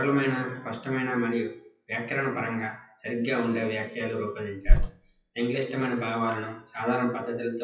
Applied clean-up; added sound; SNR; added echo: classical method WPE with log-MMSE.